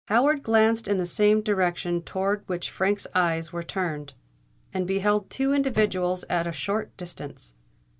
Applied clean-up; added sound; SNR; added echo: neural mask model DeepFilterNet 3.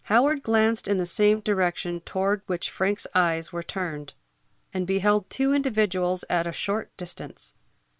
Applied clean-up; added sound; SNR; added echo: neural separator model SepFormer WHAM!.